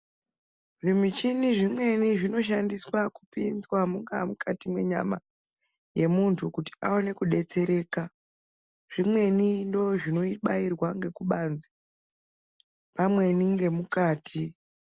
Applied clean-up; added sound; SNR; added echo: none; none; none; none.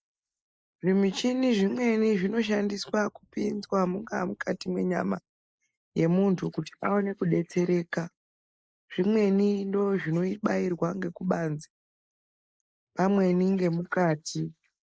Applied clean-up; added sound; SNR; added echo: neural mask model Resemble Enhance denoiser.